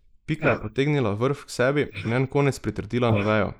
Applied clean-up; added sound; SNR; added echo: neural mask model Resemble Enhance denoiser.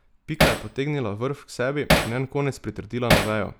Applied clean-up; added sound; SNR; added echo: none; Hammer; -5 dB; none.